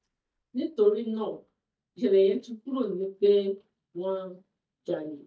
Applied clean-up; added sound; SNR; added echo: neural mask model DeepFilterNet 3.